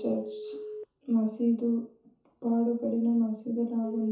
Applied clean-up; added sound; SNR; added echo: none; Telephone; 15 dB; reverberation time 0.9 s.